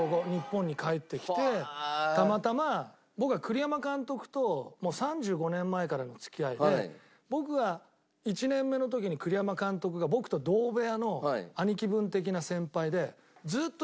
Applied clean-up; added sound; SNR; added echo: none; none; none; none.